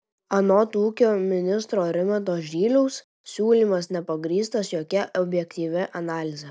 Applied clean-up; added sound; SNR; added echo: none; none; none; none.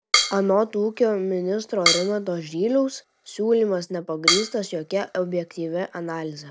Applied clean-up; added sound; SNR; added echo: none; Drum kit; 4 dB; none.